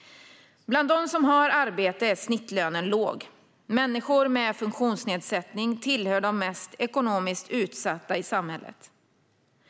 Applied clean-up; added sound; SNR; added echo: none; none; none; none.